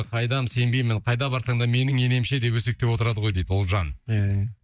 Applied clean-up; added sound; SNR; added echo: neural mask model DeepFilterNet 3.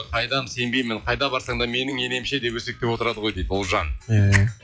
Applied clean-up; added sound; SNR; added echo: classical method log-MMSE.